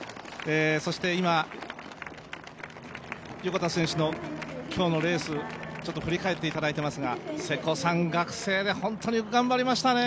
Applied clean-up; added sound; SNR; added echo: none; none; none; none.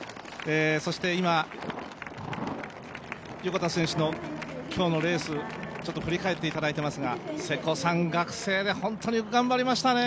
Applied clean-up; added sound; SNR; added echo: none; Thunder; 16 dB; none.